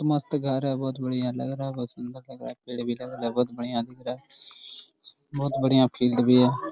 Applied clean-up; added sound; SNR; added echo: none; none; none; none.